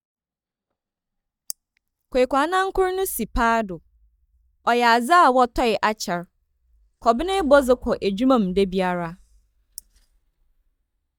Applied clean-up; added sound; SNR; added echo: neural mask model DeepFilterNet 3.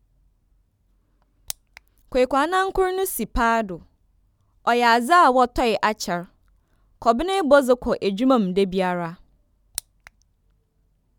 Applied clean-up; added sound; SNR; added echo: none; none; none; none.